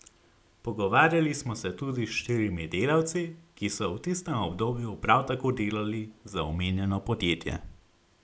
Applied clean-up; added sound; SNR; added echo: none; none; none; none.